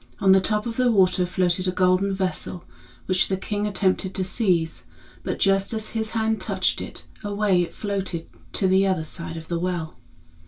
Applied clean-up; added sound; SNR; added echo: none; none; none; reverberation time 0.2 s.